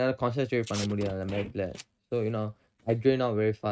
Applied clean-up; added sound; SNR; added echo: neural mask model RNNoise.